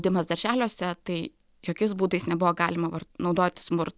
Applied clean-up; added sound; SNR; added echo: none; none; none; none.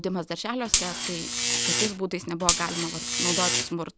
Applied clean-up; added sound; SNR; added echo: none; Buzz; -5 dB; none.